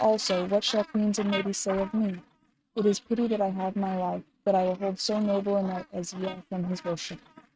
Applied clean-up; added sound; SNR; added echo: neural mask model RNNoise.